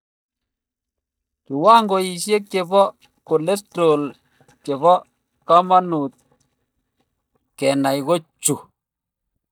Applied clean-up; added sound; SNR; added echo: neural mask model DeepFilterNet 3.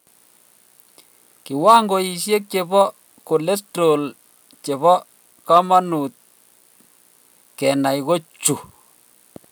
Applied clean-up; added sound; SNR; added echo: none; none; none; none.